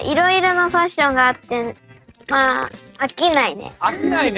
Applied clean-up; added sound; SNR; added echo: neural mask model RNNoise.